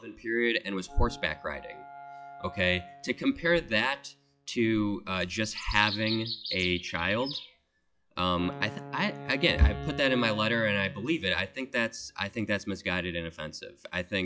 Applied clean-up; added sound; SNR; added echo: classical method log-MMSE.